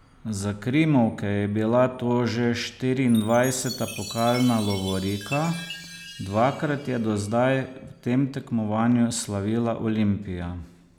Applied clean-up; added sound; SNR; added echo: none; Chime; 18 dB; none.